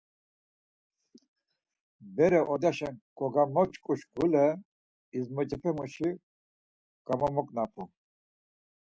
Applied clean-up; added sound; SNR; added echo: none; none; none; none.